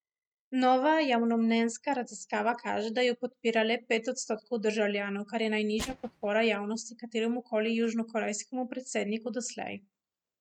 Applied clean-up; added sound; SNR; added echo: neural mask model RNNoise.